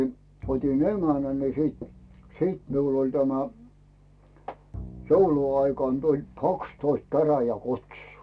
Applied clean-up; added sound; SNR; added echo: none; Bowed string instrument; 19 dB; none.